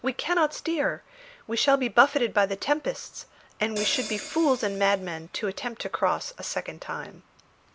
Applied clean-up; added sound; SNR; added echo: none; Hi-hat; 12 dB; none.